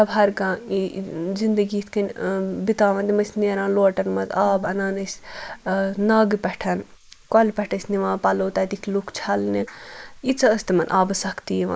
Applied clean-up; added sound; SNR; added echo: neural mask model Resemble Enhance denoiser.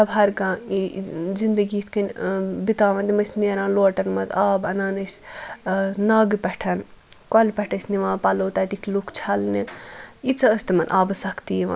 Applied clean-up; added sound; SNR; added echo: none; none; none; none.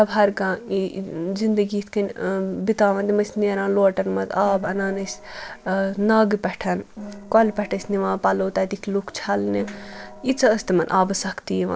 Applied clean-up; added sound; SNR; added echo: neural separator model SepFormer DNS4.